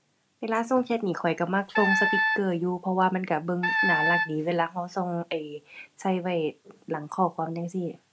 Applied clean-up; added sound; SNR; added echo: none; Wind instrument, woodwind instrument; -1 dB; none.